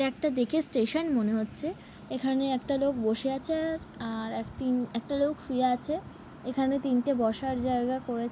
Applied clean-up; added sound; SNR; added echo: none; none; none; none.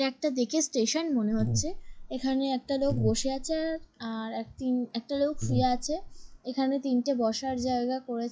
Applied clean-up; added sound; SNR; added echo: classical method log-MMSE.